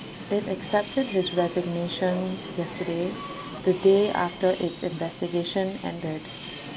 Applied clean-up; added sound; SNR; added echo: none; Subway, metro, underground; 9 dB; none.